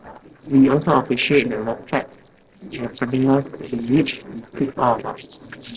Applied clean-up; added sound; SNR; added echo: neural separator model SepFormer DNS4.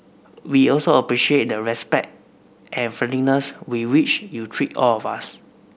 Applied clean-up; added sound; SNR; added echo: none; none; none; none.